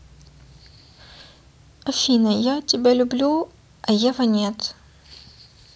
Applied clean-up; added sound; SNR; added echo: none; none; none; none.